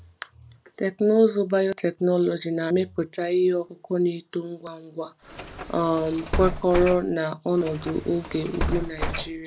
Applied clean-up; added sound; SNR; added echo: none; Bus; 6 dB; none.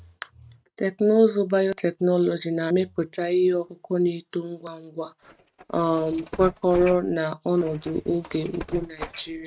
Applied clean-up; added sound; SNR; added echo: neural mask model RNNoise.